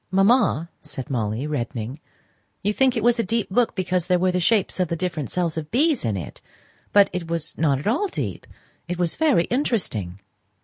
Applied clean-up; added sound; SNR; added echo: none; none; none; none.